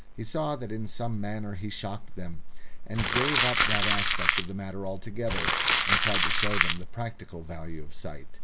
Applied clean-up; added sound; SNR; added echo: none; Crumpling, crinkling; -3 dB; none.